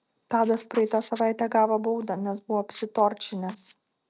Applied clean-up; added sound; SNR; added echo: none; none; none; none.